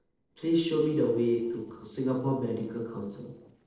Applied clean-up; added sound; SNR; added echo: neural separator model SepFormer DNS4.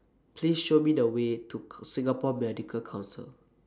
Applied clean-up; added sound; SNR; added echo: none; none; none; none.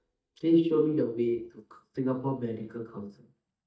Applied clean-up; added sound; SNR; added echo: neural mask model DeepFilterNet 3.